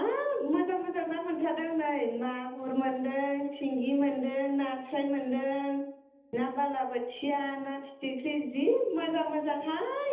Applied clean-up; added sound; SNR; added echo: none; none; none; reverberation time 0.8 s.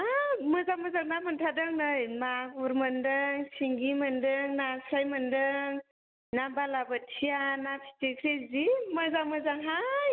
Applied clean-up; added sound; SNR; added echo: none; none; none; none.